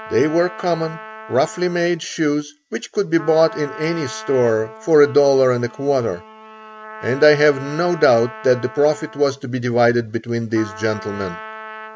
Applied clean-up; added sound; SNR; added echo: none; Trumpet; 17 dB; none.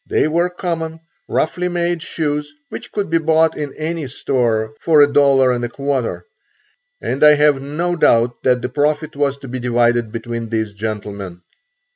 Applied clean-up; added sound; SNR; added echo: none; none; none; none.